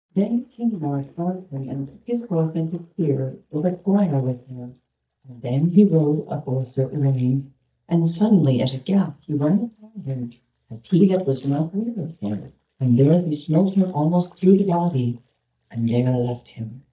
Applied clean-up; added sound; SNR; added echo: neural mask model DeepFilterNet 3.